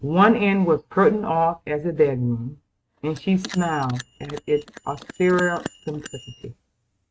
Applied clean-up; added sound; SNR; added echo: neural mask model RNNoise.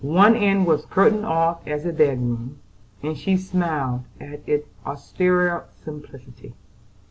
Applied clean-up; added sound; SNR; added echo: none; none; none; none.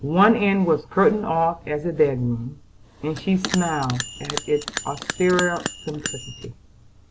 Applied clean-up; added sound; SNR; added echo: none; Bell; 9 dB; none.